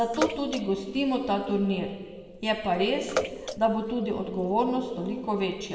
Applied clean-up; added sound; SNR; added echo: none; Bathtub (filling or washing) / Water / Splash, splatter; 10 dB; reverberation time 1.5 s.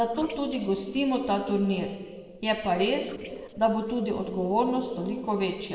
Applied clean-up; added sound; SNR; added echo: neural separator model SepFormer DNS4.